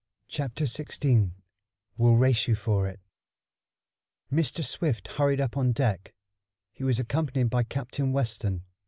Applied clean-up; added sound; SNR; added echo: none; none; none; none.